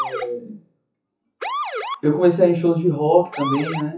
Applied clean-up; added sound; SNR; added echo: classical method WPE with log-MMSE.